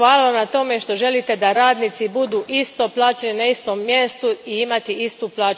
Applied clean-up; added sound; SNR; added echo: none; none; none; none.